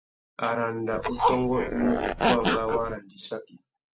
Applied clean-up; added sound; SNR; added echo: none; Zipper (clothing); -2 dB; none.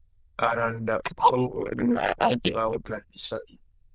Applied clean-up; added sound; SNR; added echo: neural diffusion model UNIVERSE++.